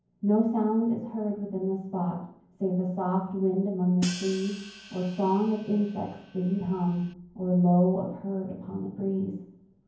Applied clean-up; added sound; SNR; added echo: none; Hi-hat; 16 dB; reverberation time 0.9 s.